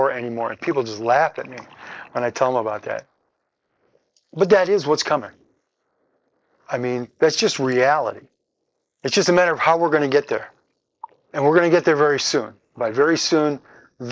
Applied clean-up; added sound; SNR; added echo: neural mask model Resemble Enhance denoiser.